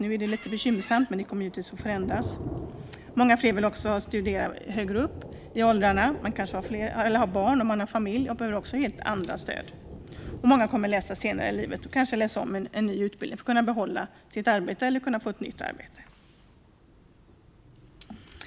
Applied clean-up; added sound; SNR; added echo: none; Squeak + Thunder; 14 dB; none.